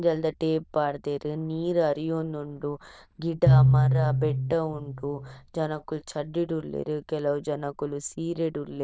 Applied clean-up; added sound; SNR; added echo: neural diffusion model UNIVERSE++.